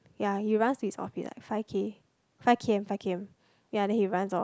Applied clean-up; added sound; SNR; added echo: none; none; none; none.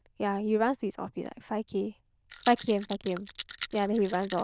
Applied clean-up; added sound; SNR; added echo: neural diffusion model UNIVERSE++.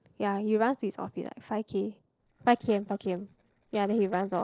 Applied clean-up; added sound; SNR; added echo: neural separator model SepFormer DNS4.